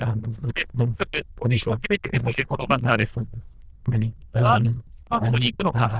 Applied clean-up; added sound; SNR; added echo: neural diffusion model UNIVERSE++.